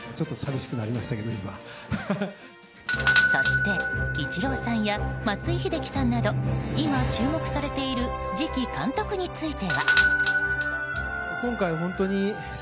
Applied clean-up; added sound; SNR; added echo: none; Bell / Doorbell; 2 dB; none.